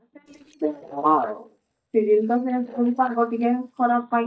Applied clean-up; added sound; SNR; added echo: neural mask model DeepFilterNet 3.